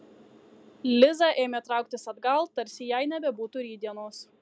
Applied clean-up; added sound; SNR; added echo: none; none; none; none.